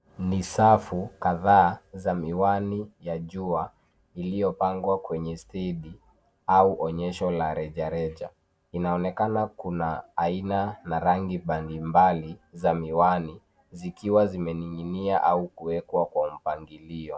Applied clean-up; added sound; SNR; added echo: none; none; none; none.